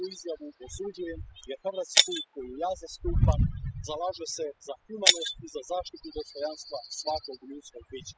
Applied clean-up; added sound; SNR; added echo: classical method spectral subtraction.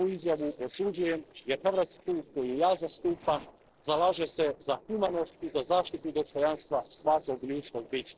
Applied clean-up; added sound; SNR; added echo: neural separator model SepFormer DNS4.